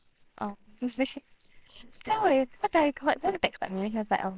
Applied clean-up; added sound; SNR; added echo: neural separator model SepFormer WHAMR!.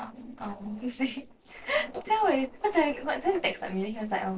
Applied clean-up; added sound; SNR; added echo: neural separator model SepFormer DNS4.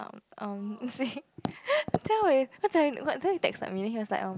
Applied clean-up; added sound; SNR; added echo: none; none; none; none.